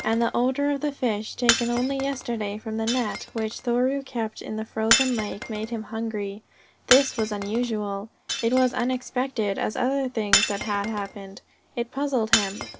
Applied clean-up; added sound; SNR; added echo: none; Shatter; 6 dB; none.